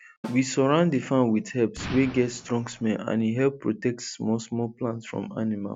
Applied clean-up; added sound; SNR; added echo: none; Snare drum + Explosion; 16 dB; none.